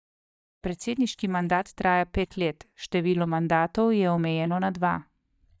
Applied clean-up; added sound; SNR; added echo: neural mask model DeepFilterNet 3.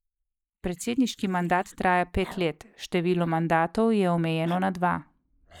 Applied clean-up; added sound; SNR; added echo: neural mask model Resemble Enhance denoiser.